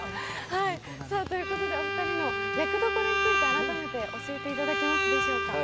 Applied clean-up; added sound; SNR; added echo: none; Bowed string instrument; -3 dB; none.